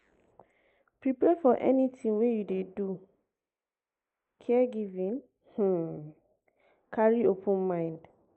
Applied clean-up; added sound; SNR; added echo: neural mask model Resemble Enhance denoiser.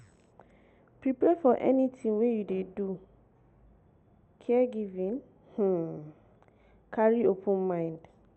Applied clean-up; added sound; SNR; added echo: none; none; none; none.